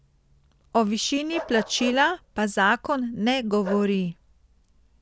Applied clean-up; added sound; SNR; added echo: none; Bark; 14 dB; none.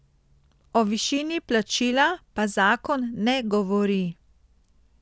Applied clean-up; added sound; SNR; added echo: none; none; none; none.